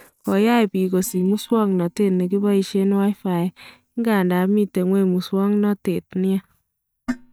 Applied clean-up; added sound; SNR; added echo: neural mask model DeepFilterNet 3.